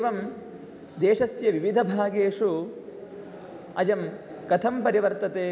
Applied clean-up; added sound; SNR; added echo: none; none; none; none.